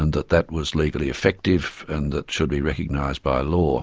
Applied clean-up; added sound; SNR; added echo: none; none; none; none.